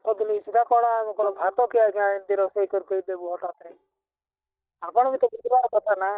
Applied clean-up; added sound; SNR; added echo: neural mask model DeepFilterNet 3.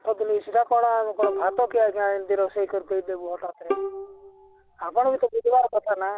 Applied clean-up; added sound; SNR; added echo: none; Bowed string instrument; 11 dB; none.